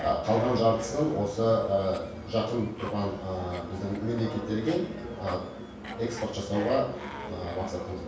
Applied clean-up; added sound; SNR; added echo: none; Cough; 17 dB; reverberation time 0.7 s.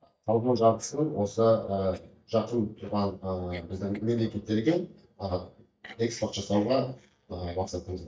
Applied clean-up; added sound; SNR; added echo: neural mask model DeepFilterNet 3.